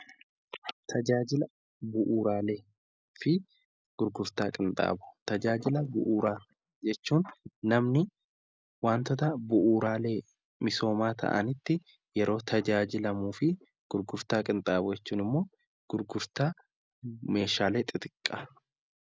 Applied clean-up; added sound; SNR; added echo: none; none; none; none.